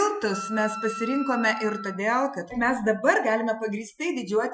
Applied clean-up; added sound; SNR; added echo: classical method Wiener filter.